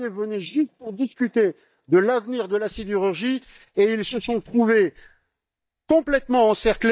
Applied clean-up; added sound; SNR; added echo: neural mask model DeepFilterNet 3.